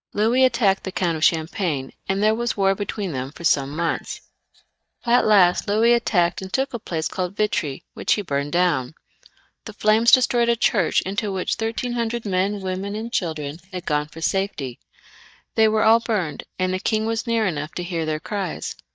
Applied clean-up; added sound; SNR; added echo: neural mask model DeepFilterNet 3.